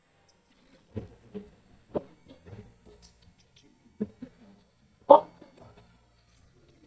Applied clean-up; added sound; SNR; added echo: neural mask model DeepFilterNet 3.